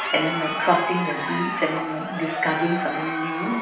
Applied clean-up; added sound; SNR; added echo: none; Crowd; 3 dB; reverberation time 0.9 s.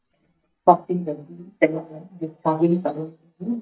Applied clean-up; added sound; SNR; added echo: neural mask model DeepFilterNet 3.